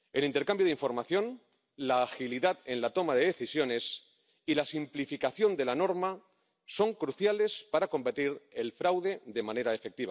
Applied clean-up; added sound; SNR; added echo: none; none; none; none.